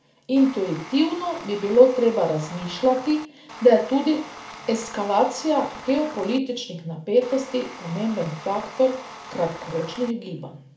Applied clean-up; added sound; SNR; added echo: none; Tools; 16 dB; reverberation time 0.4 s.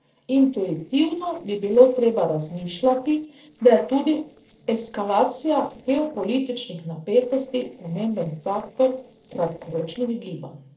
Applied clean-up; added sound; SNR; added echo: neural separator model SepFormer DNS4.